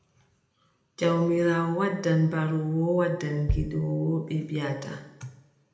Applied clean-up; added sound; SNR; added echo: none; Bass drum; 8 dB; reverberation time 0.7 s.